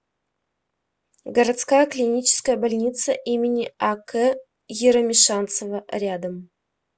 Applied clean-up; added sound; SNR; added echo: none; none; none; none.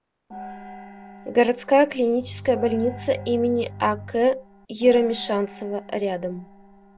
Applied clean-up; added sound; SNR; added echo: none; Gong + Bowed string instrument; 17 dB; none.